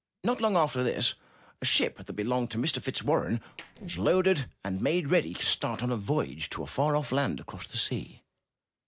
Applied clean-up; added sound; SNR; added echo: neural separator model SepFormer DNS4.